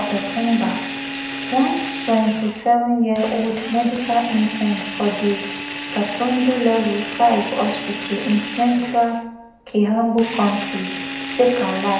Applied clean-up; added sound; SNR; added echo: none; Drill; 9 dB; reverberation time 0.8 s.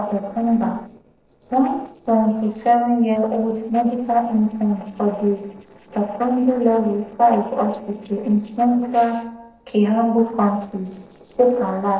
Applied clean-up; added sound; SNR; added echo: neural separator model SepFormer DNS4.